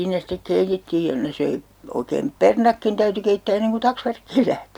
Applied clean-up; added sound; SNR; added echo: none; none; none; none.